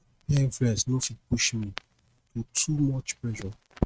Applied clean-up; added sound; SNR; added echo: neural mask model RNNoise.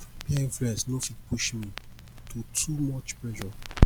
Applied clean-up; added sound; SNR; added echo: none; Crackle; -2 dB; none.